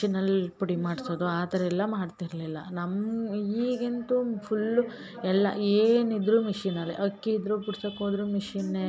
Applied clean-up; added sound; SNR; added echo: none; none; none; none.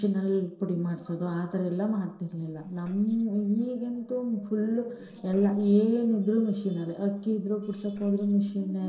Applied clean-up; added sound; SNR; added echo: neural separator model SepFormer DNS4.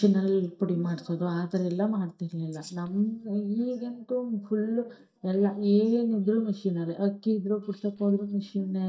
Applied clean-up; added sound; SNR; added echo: neural mask model DeepFilterNet 3.